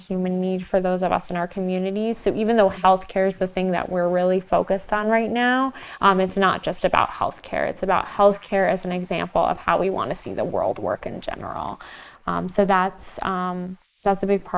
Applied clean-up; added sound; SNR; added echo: neural mask model Resemble Enhance denoiser.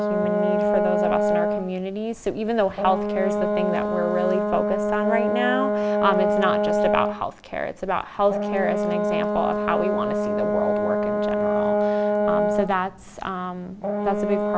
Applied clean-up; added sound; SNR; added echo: none; Brass instrument; -3 dB; none.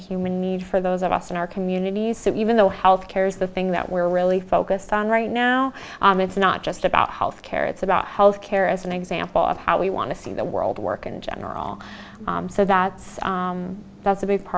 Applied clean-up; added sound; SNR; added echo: none; none; none; none.